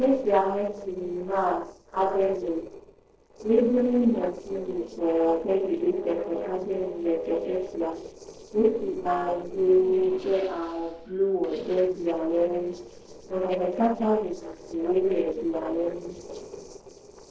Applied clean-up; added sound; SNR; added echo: neural separator model SepFormer DNS4.